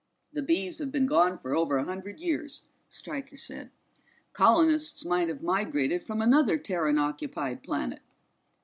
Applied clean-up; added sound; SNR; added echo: none; none; none; none.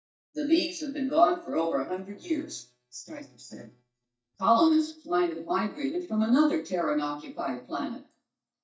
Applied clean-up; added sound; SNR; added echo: neural mask model DeepFilterNet 3.